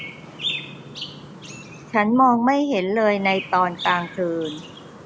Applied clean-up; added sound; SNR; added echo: none; Chirp, tweet; 13 dB; none.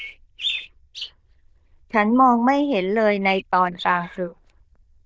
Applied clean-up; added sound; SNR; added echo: neural diffusion model UNIVERSE++.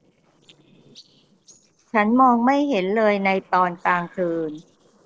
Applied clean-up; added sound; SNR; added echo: neural separator model SepFormer DNS4.